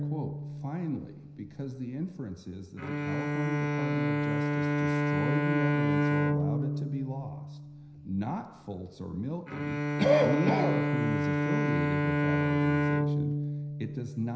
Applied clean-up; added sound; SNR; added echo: none; Bowed string instrument; -4 dB; reverberation time 0.9 s.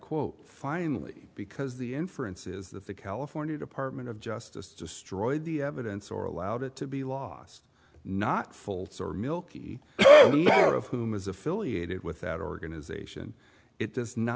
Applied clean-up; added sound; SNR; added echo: none; none; none; none.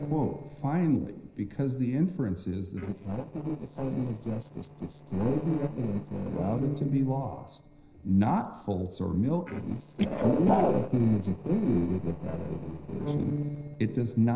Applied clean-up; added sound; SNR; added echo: neural separator model SepFormer DNS4.